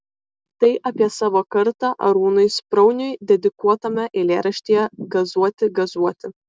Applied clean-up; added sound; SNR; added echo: none; none; none; none.